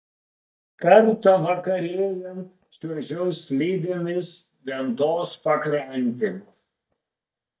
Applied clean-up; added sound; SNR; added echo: neural mask model DeepFilterNet 3.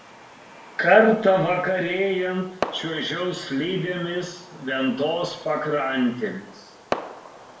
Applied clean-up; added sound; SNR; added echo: none; Fireworks; 14 dB; reverberation time 0.6 s.